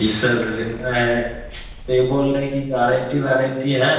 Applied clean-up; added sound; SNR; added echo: none; Explosion; 17 dB; reverberation time 0.9 s.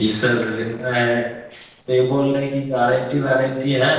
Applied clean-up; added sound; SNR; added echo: neural separator model SepFormer DNS4.